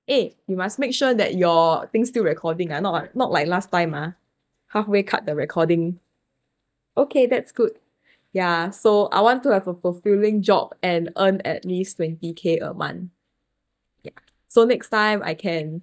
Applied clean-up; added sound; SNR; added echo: neural mask model DeepFilterNet 3.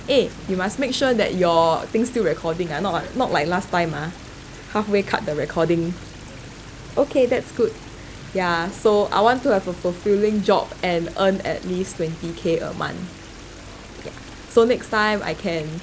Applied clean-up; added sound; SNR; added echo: none; Engine / Boat, Water vehicle + Stream; 17 dB; none.